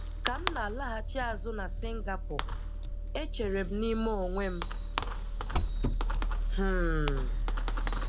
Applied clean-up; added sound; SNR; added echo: none; Fireworks; -5 dB; none.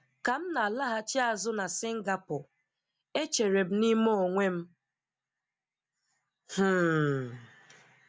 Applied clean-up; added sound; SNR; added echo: none; none; none; none.